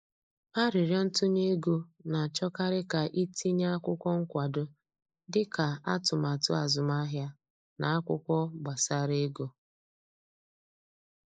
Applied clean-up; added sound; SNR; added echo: neural mask model Resemble Enhance denoiser.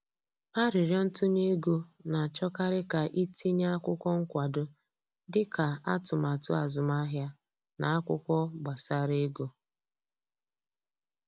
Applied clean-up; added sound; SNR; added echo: none; none; none; none.